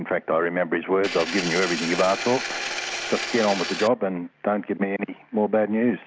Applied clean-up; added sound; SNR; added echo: none; Engine; 6 dB; none.